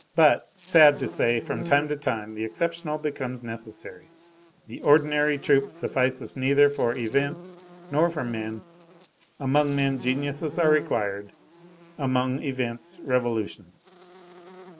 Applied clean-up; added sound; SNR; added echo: none; Buzz; 18 dB; none.